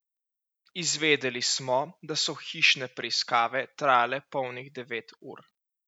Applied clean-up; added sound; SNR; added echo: none; none; none; none.